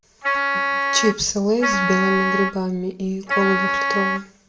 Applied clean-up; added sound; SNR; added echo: none; Wind instrument, woodwind instrument; -1 dB; reverberation time 0.4 s.